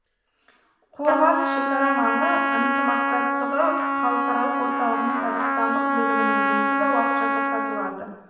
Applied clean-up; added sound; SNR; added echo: none; Trumpet; -3 dB; reverberation time 1.0 s.